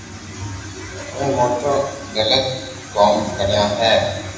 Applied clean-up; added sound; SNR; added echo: none; none; none; reverberation time 0.9 s.